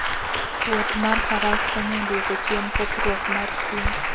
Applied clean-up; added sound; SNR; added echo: none; Applause + Writing; -4 dB; none.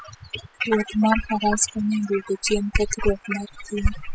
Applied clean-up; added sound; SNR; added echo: classical method spectral subtraction.